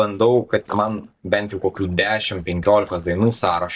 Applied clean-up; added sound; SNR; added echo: neural mask model DeepFilterNet 3.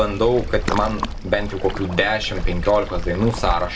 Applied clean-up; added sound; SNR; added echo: none; Waves, surf; 4 dB; reverberation time 1.5 s.